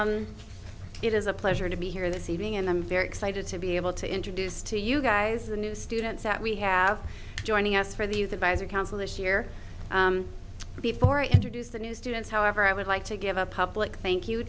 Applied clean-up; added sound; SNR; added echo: none; none; none; none.